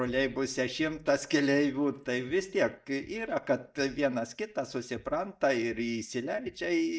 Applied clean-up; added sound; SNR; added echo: neural mask model DeepFilterNet 3.